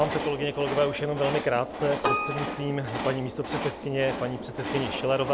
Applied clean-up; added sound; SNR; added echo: none; Train + Keyboard (musical); 4 dB; none.